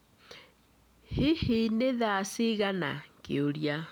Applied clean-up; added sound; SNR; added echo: none; none; none; none.